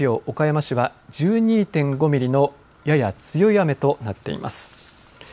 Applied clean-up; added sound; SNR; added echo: none; none; none; none.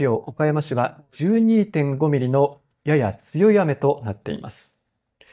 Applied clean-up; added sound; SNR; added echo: neural mask model DeepFilterNet 3.